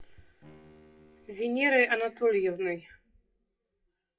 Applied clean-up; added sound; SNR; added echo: classical method WPE with log-MMSE.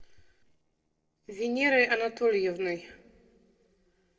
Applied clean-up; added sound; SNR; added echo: neural separator model SepFormer DNS4.